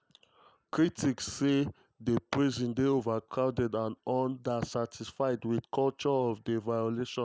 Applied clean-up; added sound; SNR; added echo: none; none; none; none.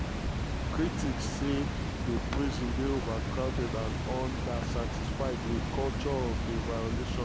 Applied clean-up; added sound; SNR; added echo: none; Water; -3 dB; none.